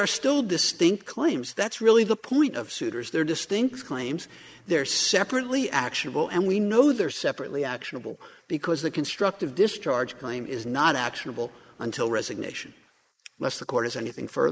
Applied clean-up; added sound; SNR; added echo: neural mask model Resemble Enhance denoiser.